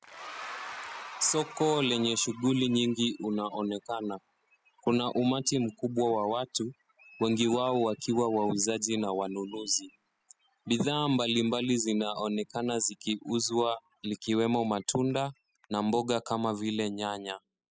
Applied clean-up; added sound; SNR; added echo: classical method spectral subtraction.